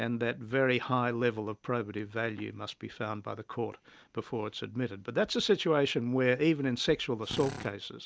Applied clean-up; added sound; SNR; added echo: none; Drill; 11 dB; none.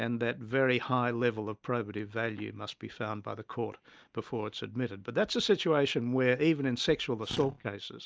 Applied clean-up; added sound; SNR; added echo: neural mask model DeepFilterNet 3.